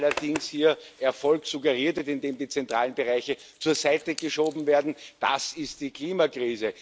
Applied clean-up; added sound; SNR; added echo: none; Zipper (clothing); 18 dB; none.